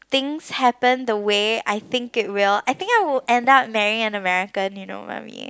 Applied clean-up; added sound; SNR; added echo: none; none; none; none.